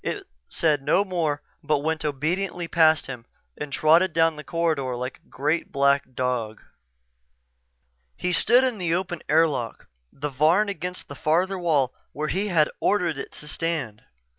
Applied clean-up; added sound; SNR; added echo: none; none; none; none.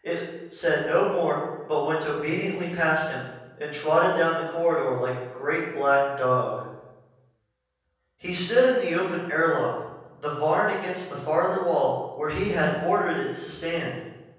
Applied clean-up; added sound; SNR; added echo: none; none; none; reverberation time 1.1 s.